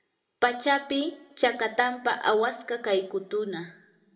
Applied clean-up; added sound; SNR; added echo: none; none; none; reverberation time 0.7 s.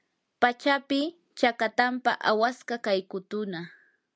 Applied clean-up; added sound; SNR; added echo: none; none; none; none.